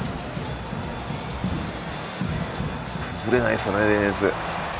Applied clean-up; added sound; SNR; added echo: none; none; none; none.